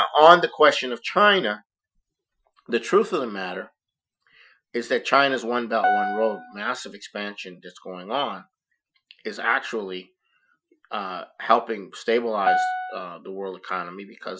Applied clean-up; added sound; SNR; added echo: classical method Wiener filter.